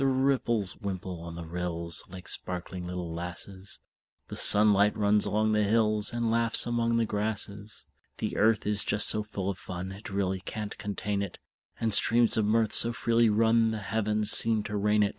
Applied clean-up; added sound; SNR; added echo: none; none; none; none.